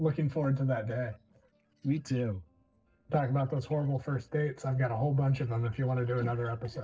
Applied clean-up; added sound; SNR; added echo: neural separator model SepFormer DNS4.